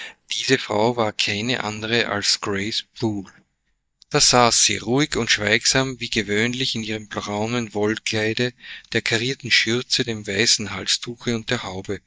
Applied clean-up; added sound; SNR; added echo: neural mask model DeepFilterNet 3.